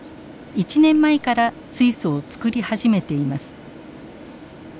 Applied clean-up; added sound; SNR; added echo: none; none; none; none.